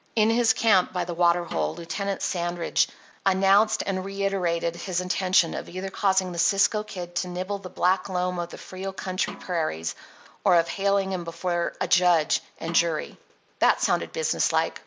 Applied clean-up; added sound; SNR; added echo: none; Snare drum; 19 dB; none.